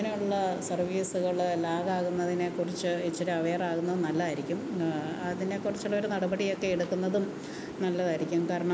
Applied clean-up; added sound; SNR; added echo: none; none; none; none.